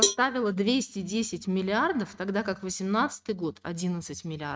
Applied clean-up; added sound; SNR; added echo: neural mask model RNNoise.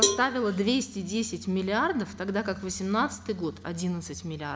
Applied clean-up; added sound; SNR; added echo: none; Cowbell; 5 dB; none.